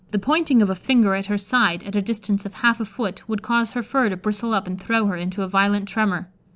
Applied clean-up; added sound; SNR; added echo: none; none; none; none.